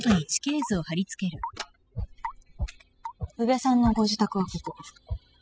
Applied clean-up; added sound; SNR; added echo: classical method spectral subtraction.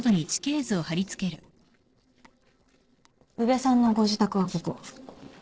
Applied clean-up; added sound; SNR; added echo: neural separator model SepFormer DNS4.